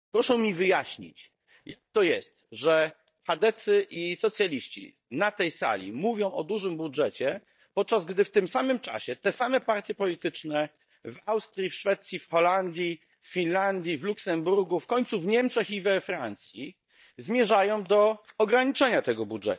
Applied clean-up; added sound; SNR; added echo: neural mask model DeepFilterNet 3.